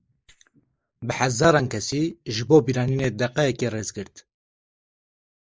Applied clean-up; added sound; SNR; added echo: neural mask model Resemble Enhance denoiser.